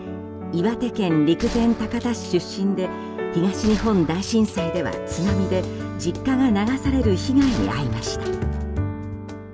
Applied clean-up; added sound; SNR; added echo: none; Gunshot, gunfire; 14 dB; none.